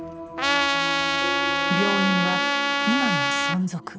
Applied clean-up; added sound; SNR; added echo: none; Trumpet; -5 dB; none.